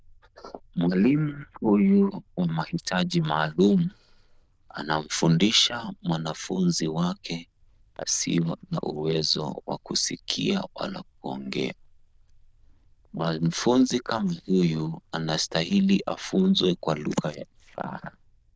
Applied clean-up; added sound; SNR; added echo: neural diffusion model UNIVERSE++.